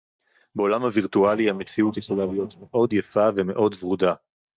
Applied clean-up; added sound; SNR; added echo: neural mask model DeepFilterNet 3.